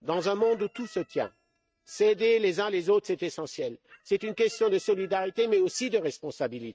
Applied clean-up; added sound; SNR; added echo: neural mask model RNNoise.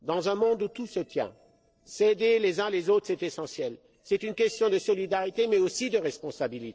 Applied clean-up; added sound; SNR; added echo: neural separator model SepFormer DNS4.